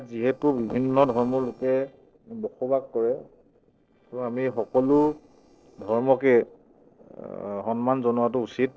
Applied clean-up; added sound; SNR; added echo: neural separator model SepFormer DNS4.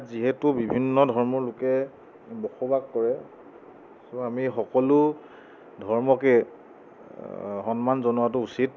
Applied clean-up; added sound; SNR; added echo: none; none; none; none.